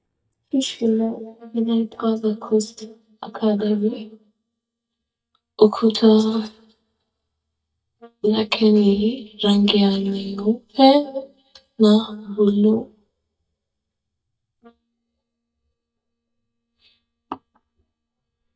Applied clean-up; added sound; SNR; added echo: neural mask model DeepFilterNet 3.